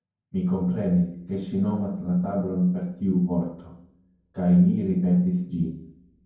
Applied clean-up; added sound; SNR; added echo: none; none; none; reverberation time 0.9 s.